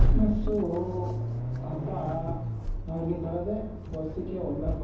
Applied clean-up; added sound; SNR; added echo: none; Accelerating, revving, vroom; -3 dB; reverberation time 0.9 s.